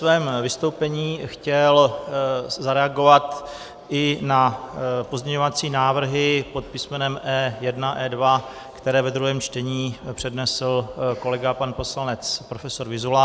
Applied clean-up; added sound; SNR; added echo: none; none; none; none.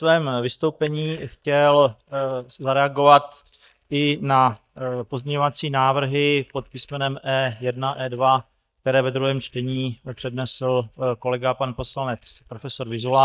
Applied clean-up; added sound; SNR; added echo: neural mask model DeepFilterNet 3.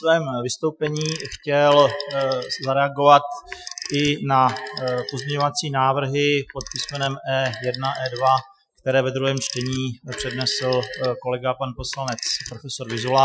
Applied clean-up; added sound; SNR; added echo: classical method Wiener filter.